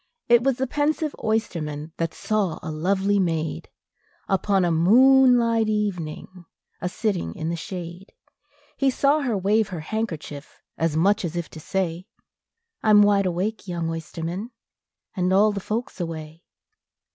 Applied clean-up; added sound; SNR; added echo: none; none; none; none.